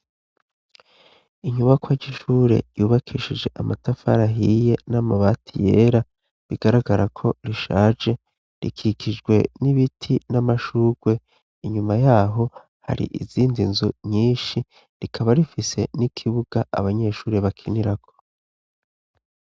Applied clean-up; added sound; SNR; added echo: none; none; none; none.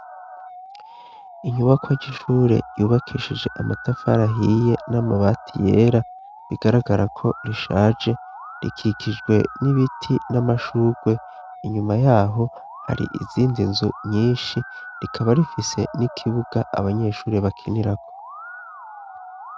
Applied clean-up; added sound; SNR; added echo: none; Musical instrument; 17 dB; none.